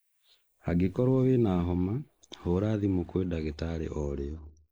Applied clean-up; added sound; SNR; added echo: neural mask model Resemble Enhance denoiser.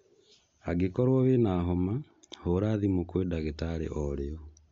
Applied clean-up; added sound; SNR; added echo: none; none; none; none.